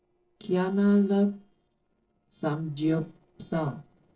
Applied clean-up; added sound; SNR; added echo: neural separator model SepFormer DNS4.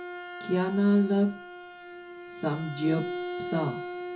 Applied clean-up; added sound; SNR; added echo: none; Bowed string instrument; 9 dB; reverberation time 0.2 s.